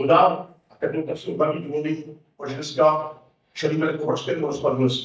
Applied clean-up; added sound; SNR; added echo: neural mask model DeepFilterNet 3.